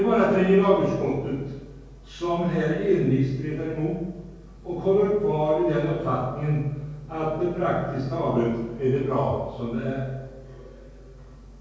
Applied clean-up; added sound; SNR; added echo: none; none; none; reverberation time 1.3 s.